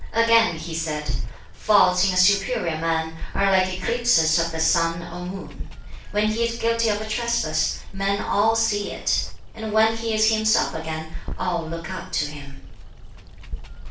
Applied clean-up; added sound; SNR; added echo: none; Water; 9 dB; reverberation time 0.4 s.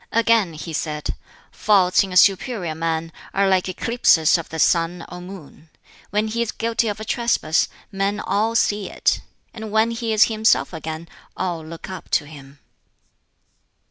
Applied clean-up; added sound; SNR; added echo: none; none; none; none.